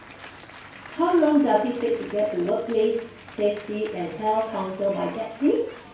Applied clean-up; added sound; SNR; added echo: none; Applause / Cheering; 19 dB; reverberation time 0.4 s.